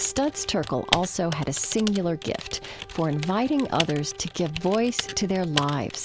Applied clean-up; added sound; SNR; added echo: none; Typing; 9 dB; none.